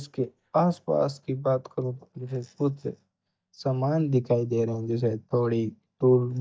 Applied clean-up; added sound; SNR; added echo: neural mask model DeepFilterNet 3.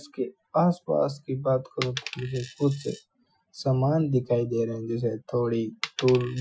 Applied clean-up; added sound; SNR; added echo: classical method Wiener filter.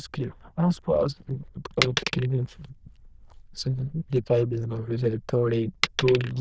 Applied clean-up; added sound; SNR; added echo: neural diffusion model UNIVERSE++.